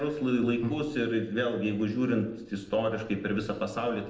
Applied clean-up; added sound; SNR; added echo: neural separator model SepFormer DNS4.